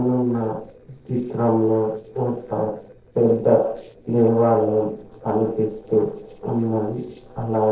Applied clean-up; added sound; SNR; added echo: neural separator model SepFormer DNS4.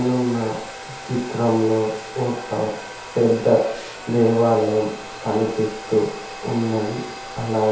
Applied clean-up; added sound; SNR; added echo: none; Domestic sounds, home sounds; 14 dB; reverberation time 0.8 s.